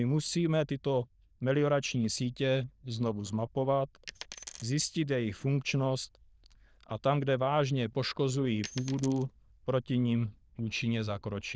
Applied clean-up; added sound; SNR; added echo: neural diffusion model UNIVERSE++.